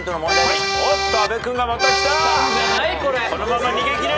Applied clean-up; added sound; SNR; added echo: none; Accordion; -1 dB; none.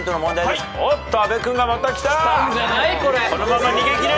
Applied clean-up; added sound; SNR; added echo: none; none; none; none.